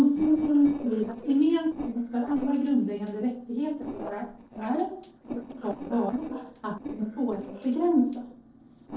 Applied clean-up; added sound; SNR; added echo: neural separator model SepFormer DNS4.